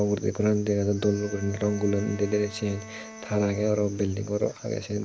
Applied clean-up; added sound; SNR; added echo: none; Bowed string instrument; 19 dB; none.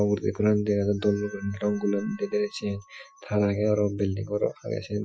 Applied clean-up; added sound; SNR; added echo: classical method Wiener filter.